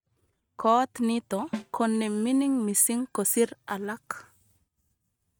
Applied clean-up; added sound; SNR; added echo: neural mask model RNNoise.